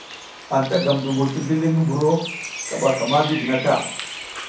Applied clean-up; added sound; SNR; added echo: none; Bird; 11 dB; reverberation time 0.6 s.